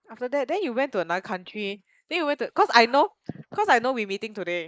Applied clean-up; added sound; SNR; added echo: neural mask model Resemble Enhance denoiser.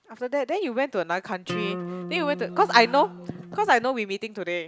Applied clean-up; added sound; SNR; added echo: none; Acoustic guitar; 10 dB; none.